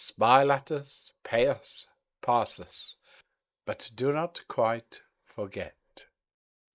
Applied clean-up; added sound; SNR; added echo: neural mask model Resemble Enhance denoiser.